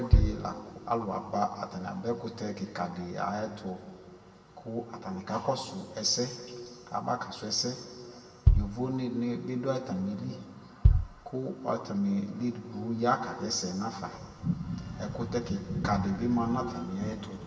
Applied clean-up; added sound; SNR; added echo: none; Bass drum; -3 dB; reverberation time 1.6 s.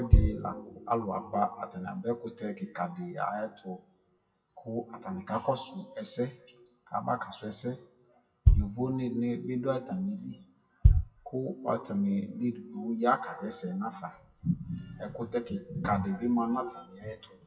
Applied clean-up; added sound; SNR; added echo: classical method WPE with log-MMSE.